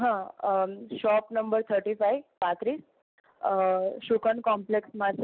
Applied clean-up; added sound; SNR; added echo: none; none; none; none.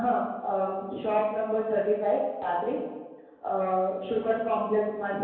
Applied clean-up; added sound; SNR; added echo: none; none; none; reverberation time 1.2 s.